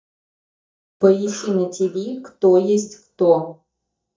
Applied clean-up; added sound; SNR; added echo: neural mask model DeepFilterNet 3.